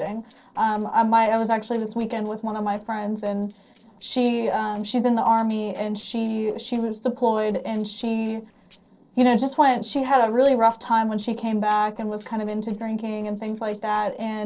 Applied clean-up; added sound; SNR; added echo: neural separator model SepFormer DNS4.